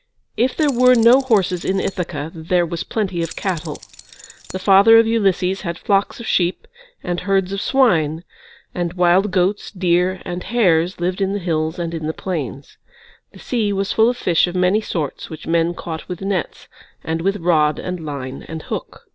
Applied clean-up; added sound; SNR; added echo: none; Keys jangling; 19 dB; none.